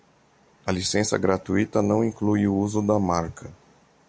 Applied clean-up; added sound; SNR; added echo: none; none; none; none.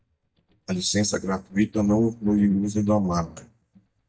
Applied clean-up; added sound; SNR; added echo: neural mask model DeepFilterNet 3.